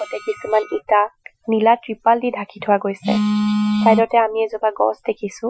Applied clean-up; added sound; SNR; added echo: classical method Wiener filter.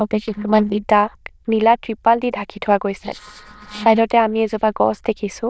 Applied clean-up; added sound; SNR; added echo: neural diffusion model UNIVERSE++.